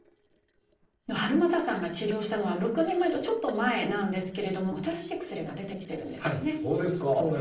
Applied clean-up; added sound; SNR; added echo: neural separator model SepFormer DNS4.